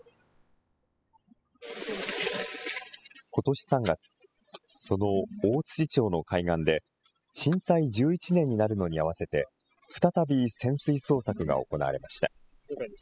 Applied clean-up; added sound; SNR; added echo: classical method spectral subtraction.